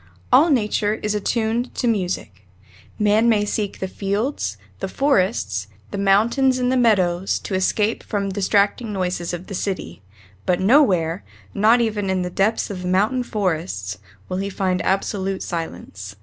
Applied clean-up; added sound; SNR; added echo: none; none; none; none.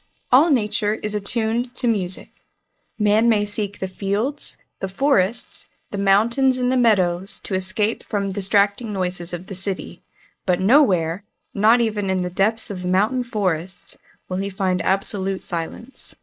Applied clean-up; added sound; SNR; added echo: neural mask model Resemble Enhance denoiser.